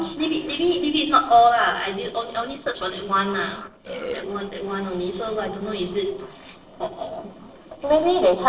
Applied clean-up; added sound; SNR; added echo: neural separator model SepFormer DNS4.